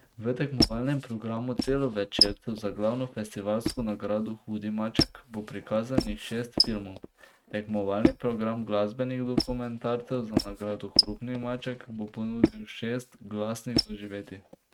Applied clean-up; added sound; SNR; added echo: neural mask model RNNoise.